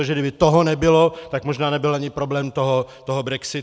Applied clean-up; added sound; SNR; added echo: none; none; none; none.